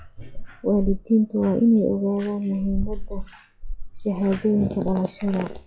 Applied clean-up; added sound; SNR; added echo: classical method log-MMSE.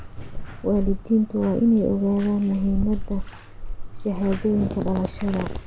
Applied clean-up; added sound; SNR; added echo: none; Bathtub (filling or washing); 7 dB; none.